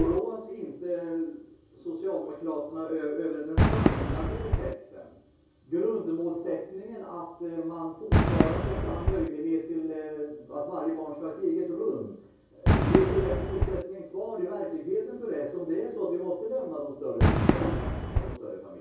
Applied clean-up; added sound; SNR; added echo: none; Fireworks; -2 dB; reverberation time 0.6 s.